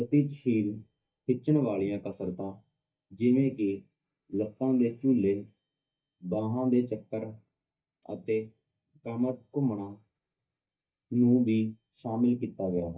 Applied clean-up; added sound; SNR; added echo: neural mask model DeepFilterNet 3.